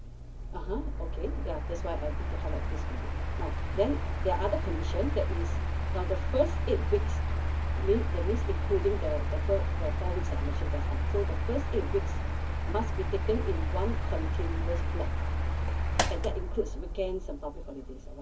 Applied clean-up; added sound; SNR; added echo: none; Mechanical fan; -4 dB; reverberation time 0.4 s.